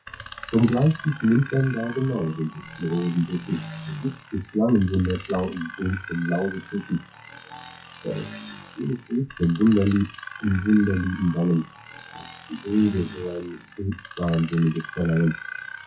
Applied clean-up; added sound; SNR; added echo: classical method WPE with log-MMSE.